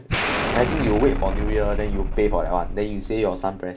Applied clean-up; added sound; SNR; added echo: none; Explosion; 1 dB; none.